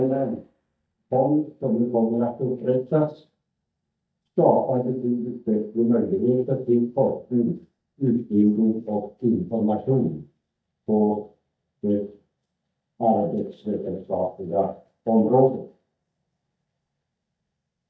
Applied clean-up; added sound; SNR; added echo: neural mask model DeepFilterNet 3.